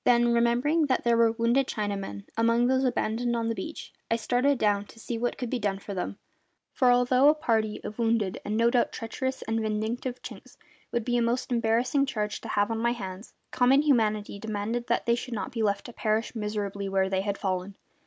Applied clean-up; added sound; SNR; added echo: none; none; none; none.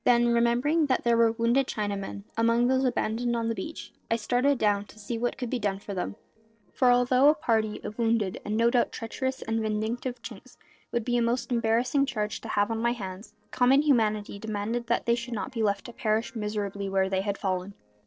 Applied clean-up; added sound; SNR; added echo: neural separator model SepFormer DNS4.